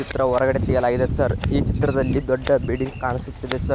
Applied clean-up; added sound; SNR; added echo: none; Scissors; 15 dB; none.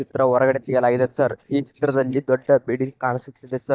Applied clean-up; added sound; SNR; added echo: neural mask model DeepFilterNet 3.